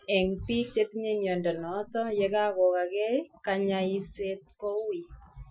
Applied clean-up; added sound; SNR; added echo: classical method Wiener filter.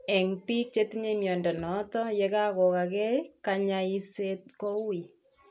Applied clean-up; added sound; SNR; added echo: none; none; none; none.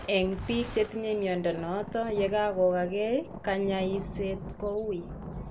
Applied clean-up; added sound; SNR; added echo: none; Thunder; 11 dB; none.